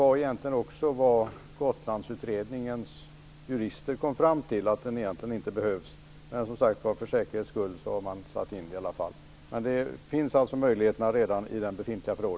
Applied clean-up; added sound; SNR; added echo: none; none; none; none.